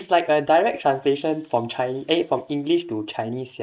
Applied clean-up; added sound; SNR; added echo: neural mask model Resemble Enhance denoiser.